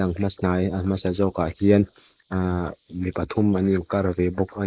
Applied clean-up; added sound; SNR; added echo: neural mask model Resemble Enhance denoiser.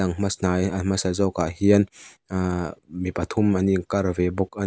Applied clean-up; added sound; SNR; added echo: none; none; none; none.